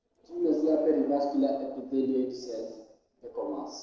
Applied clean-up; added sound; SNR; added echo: neural separator model SepFormer DNS4.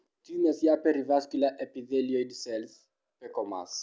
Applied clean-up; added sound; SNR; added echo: none; none; none; none.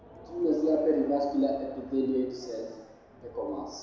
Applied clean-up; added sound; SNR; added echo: none; Crowd; 19 dB; reverberation time 1.0 s.